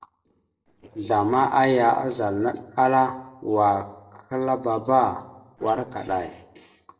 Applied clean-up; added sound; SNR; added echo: neural separator model SepFormer DNS4.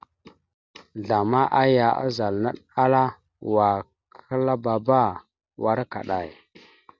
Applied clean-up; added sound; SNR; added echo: none; none; none; none.